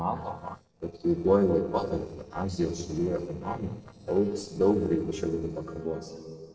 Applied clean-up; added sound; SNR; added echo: neural separator model SepFormer DNS4.